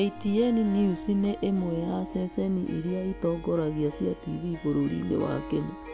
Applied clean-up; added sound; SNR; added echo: none; Harp; 14 dB; none.